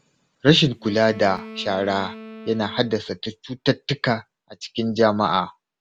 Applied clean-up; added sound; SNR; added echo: none; Wind instrument, woodwind instrument; 17 dB; none.